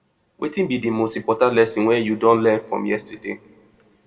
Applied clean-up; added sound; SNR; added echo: none; none; none; reverberation time 0.8 s.